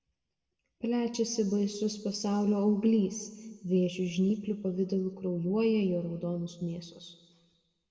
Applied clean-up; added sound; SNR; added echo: none; none; none; reverberation time 1.2 s.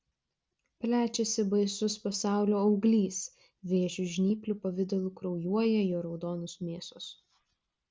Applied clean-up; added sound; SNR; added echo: none; none; none; none.